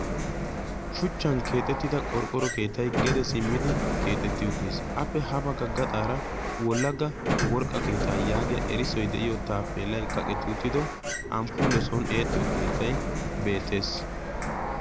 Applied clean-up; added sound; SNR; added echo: none; Sliding door; -1 dB; none.